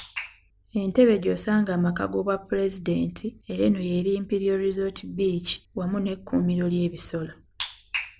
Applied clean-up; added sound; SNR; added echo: none; none; none; none.